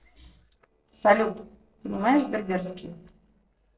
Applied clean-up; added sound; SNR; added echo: neural separator model SepFormer DNS4.